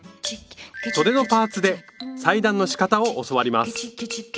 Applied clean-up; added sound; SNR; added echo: none; none; none; none.